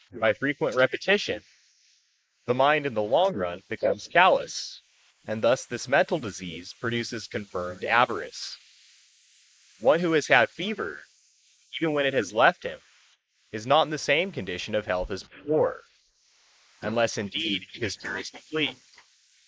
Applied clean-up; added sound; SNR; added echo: neural mask model Resemble Enhance denoiser.